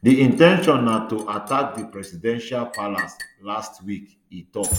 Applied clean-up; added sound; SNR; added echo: none; Liquid; 16 dB; none.